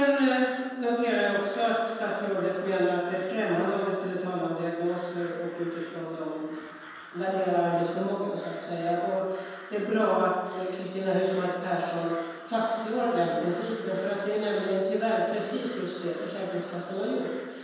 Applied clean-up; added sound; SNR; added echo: none; Crow; 18 dB; reverberation time 1.2 s.